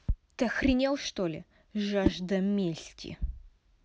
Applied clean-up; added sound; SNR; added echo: none; Whoosh, swoosh, swish; 7 dB; none.